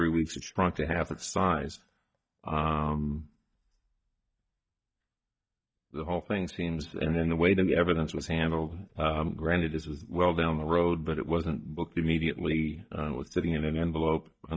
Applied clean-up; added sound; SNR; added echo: neural mask model DeepFilterNet 3.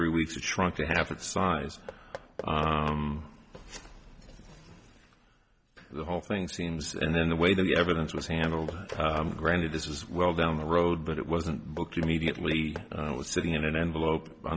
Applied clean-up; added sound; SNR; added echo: none; Knock / Wood; 16 dB; none.